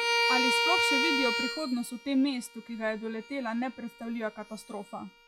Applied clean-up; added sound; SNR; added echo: classical method log-MMSE.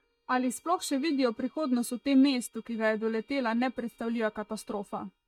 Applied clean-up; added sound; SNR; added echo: neural mask model DeepFilterNet 3.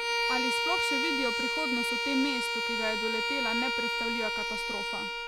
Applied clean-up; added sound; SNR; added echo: none; Bowed string instrument; -5 dB; none.